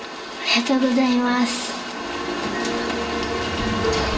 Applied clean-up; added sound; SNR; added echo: none; none; none; reverberation time 2.0 s.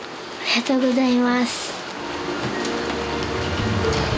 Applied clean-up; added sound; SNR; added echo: none; none; none; none.